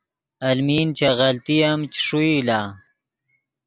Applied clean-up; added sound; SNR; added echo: none; none; none; none.